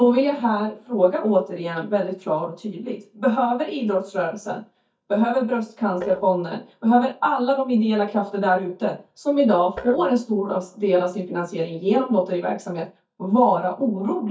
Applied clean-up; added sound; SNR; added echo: neural mask model DeepFilterNet 3.